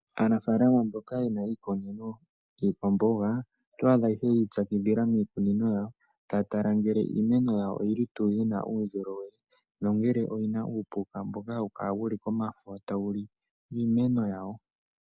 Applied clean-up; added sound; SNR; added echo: none; none; none; none.